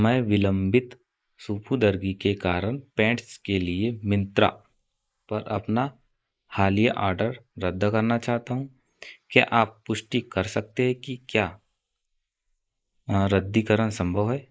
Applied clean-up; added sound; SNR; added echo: neural mask model Resemble Enhance denoiser.